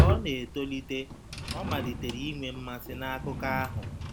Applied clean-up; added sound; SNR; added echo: none; Drawer open or close; -3 dB; none.